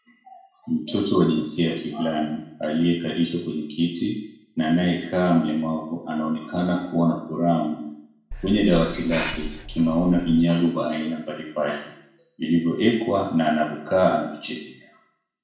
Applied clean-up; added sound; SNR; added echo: none; Hiss; 9 dB; reverberation time 0.6 s.